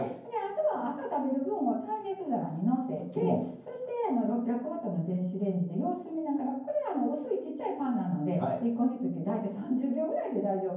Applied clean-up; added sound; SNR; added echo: none; none; none; reverberation time 0.9 s.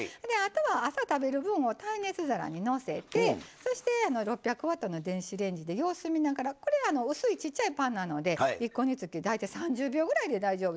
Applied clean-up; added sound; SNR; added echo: none; none; none; none.